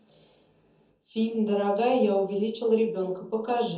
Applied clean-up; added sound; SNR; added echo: none; none; none; reverberation time 0.7 s.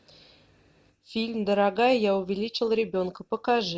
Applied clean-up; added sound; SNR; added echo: none; none; none; none.